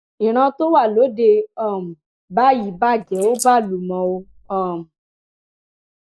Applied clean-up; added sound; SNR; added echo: neural mask model Resemble Enhance denoiser.